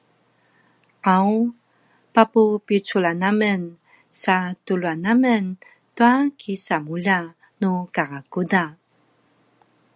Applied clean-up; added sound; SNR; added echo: none; none; none; none.